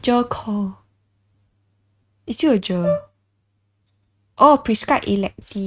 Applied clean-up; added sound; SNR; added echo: neural mask model RNNoise.